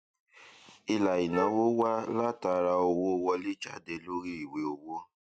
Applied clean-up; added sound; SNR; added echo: neural mask model RNNoise.